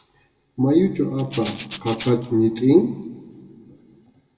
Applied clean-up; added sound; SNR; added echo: none; Rattle (instrument); 11 dB; reverberation time 1.5 s.